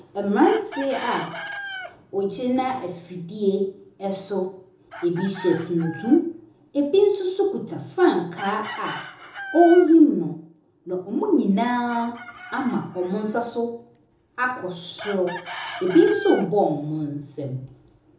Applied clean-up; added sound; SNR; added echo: none; Chicken, rooster; 16 dB; reverberation time 0.5 s.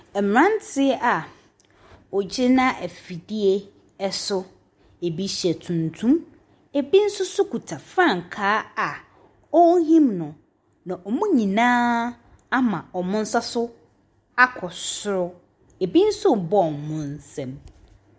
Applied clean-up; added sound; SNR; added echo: none; none; none; none.